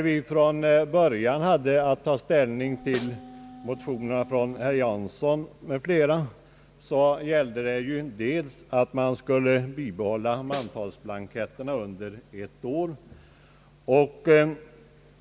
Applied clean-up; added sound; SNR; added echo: none; Wind instrument, woodwind instrument + Snare drum; 18 dB; none.